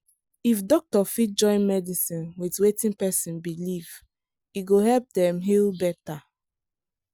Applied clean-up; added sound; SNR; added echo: none; none; none; none.